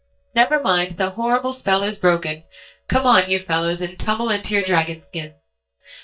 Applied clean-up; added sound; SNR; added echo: neural mask model DeepFilterNet 3.